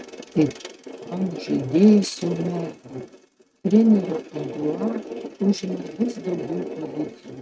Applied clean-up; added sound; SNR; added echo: neural mask model RNNoise.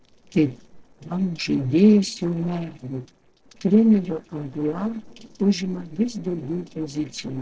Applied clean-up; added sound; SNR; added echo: neural separator model SepFormer DNS4.